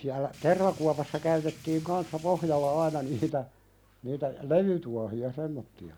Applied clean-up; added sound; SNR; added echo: none; Drip / Rain; 19 dB; none.